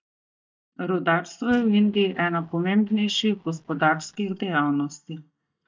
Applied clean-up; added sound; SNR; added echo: neural mask model DeepFilterNet 3.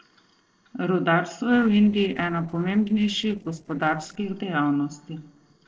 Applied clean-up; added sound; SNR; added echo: neural separator model SepFormer DNS4.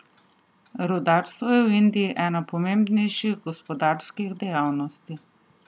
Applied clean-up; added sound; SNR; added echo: none; none; none; none.